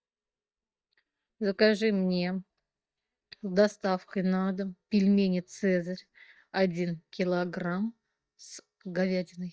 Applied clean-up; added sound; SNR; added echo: neural mask model DeepFilterNet 3.